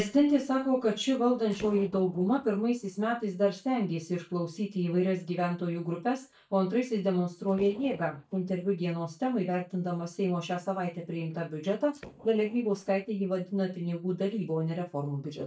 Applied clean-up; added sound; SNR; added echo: neural mask model DeepFilterNet 3.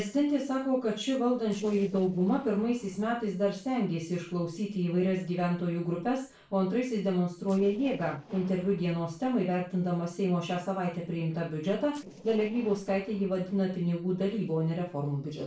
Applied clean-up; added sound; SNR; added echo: neural separator model SepFormer DNS4.